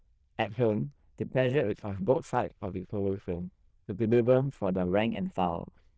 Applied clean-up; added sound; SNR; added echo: neural diffusion model UNIVERSE++.